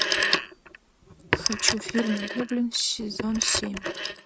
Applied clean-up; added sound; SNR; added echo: neural mask model RNNoise.